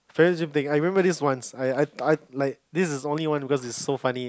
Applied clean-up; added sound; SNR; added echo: none; none; none; none.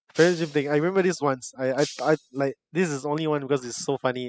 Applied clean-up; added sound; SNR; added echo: classical method spectral subtraction.